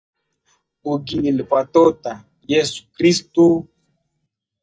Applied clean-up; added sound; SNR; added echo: neural mask model DeepFilterNet 3.